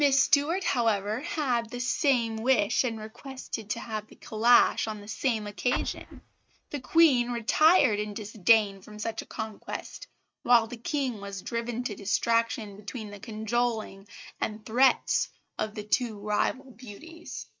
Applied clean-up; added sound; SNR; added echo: neural mask model RNNoise.